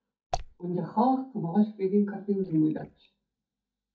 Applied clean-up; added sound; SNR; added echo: neural mask model DeepFilterNet 3.